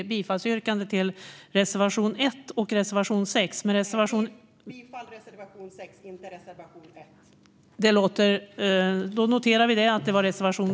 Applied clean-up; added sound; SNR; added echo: none; none; none; none.